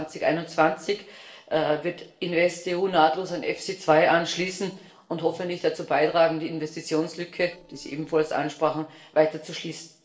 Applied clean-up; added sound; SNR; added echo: neural separator model SepFormer DNS4.